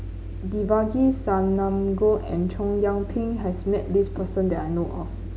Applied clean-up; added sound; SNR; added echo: none; none; none; none.